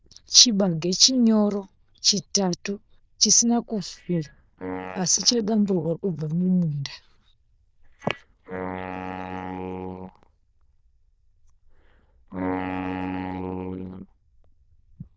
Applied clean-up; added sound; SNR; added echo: neural diffusion model UNIVERSE++.